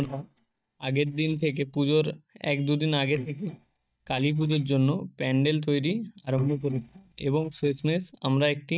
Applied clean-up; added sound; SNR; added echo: neural mask model DeepFilterNet 3.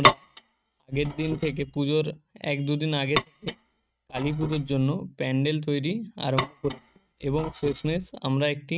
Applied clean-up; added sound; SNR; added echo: neural mask model RNNoise.